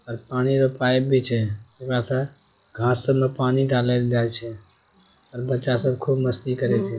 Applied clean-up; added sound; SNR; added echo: classical method log-MMSE.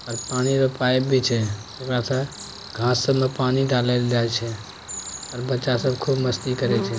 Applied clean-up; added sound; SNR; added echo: none; Cricket; 12 dB; none.